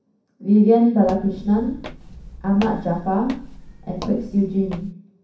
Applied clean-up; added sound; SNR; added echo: none; Walk, footsteps; 16 dB; reverberation time 0.6 s.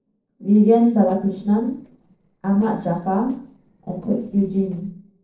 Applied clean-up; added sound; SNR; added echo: neural separator model SepFormer DNS4.